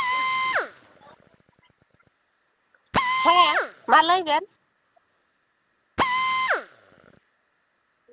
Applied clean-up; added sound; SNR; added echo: none; Drill; 1 dB; none.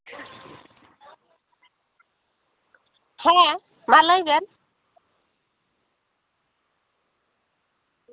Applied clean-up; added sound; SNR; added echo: none; none; none; none.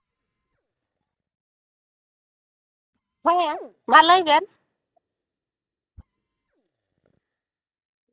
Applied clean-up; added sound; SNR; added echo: neural mask model DeepFilterNet 3.